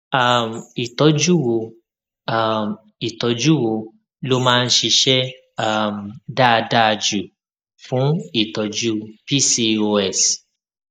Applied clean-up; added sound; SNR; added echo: neural mask model DeepFilterNet 3.